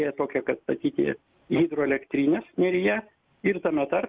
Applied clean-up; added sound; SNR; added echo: none; none; none; none.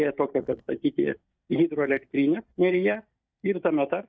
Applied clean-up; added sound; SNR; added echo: neural mask model DeepFilterNet 3.